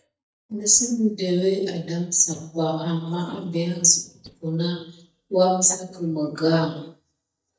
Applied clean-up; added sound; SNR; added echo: neural mask model DeepFilterNet 3.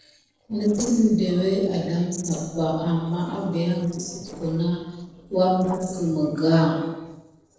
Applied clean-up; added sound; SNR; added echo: neural separator model SepFormer DNS4.